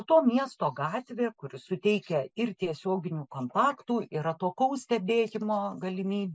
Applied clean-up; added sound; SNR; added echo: none; none; none; none.